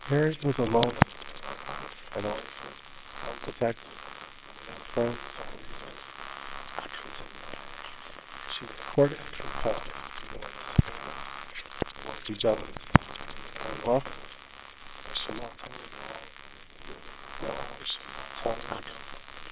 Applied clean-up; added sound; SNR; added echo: neural separator model SepFormer WHAMR!.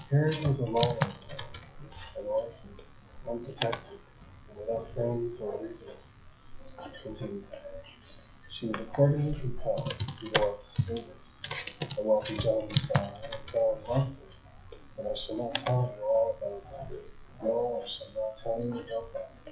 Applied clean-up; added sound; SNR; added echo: classical method WPE with log-MMSE.